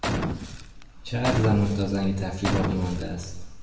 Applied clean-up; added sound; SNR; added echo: none; Boom; 4 dB; reverberation time 0.9 s.